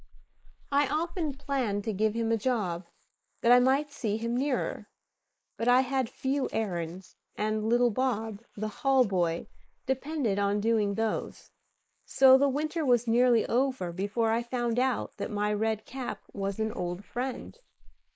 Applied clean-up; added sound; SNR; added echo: neural mask model Resemble Enhance denoiser.